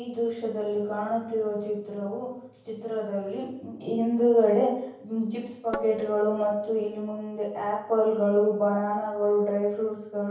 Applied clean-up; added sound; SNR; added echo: none; Tabla; 12 dB; reverberation time 0.9 s.